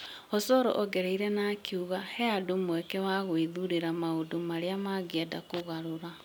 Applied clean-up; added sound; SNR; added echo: none; none; none; none.